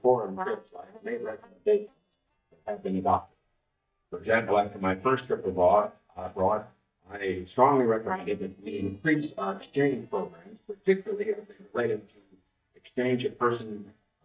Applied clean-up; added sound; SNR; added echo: neural mask model DeepFilterNet 3.